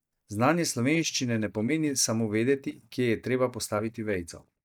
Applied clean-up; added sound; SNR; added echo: neural mask model DeepFilterNet 3.